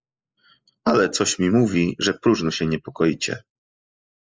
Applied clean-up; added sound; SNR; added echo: neural mask model Resemble Enhance denoiser.